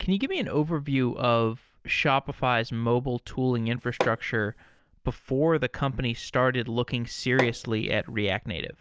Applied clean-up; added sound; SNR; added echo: none; Hammer; 8 dB; none.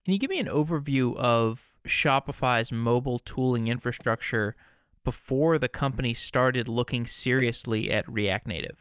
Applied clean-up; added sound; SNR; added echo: neural mask model DeepFilterNet 3.